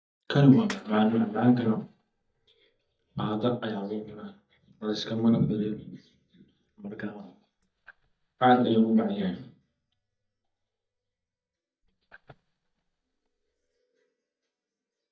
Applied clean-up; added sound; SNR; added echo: neural mask model DeepFilterNet 3.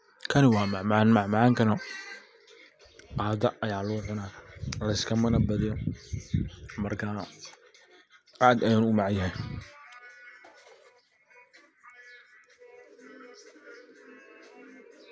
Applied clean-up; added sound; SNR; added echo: none; none; none; none.